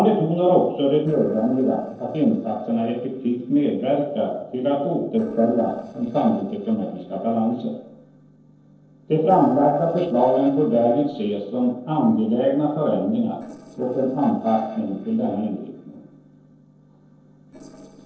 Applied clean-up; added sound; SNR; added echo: neural separator model SepFormer DNS4.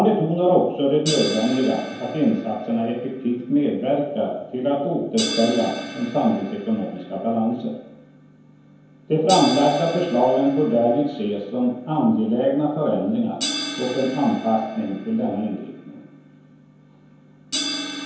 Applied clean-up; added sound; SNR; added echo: none; Crash cymbal; 12 dB; reverberation time 0.9 s.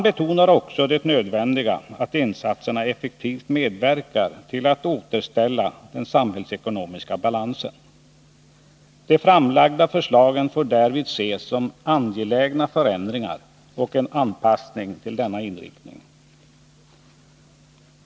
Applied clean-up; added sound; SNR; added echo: none; none; none; none.